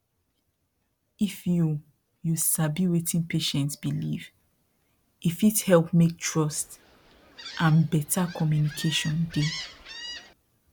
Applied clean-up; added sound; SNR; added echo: none; Gull, seagull; 15 dB; none.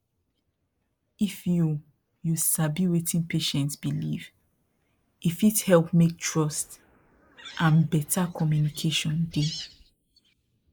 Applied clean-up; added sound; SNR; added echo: neural mask model Resemble Enhance denoiser.